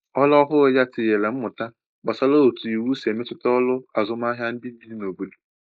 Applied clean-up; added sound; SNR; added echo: neural mask model Resemble Enhance denoiser.